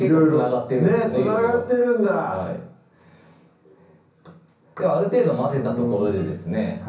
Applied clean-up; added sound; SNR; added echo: none; none; none; reverberation time 0.6 s.